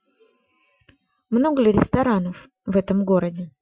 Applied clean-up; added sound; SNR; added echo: classical method Wiener filter.